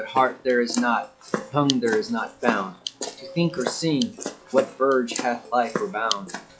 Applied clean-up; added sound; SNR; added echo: classical method log-MMSE.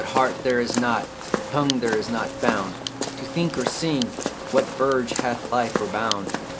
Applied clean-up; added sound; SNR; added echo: none; Walk, footsteps; 5 dB; none.